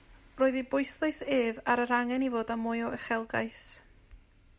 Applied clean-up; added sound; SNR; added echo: none; none; none; none.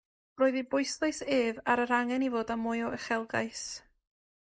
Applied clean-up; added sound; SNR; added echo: neural mask model Resemble Enhance denoiser.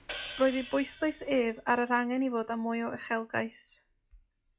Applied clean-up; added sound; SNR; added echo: classical method log-MMSE.